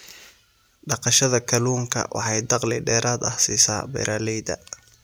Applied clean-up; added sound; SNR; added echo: none; none; none; none.